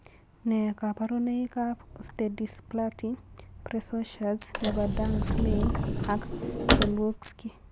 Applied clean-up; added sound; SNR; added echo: none; Sliding door / Slam / Wood; -4 dB; none.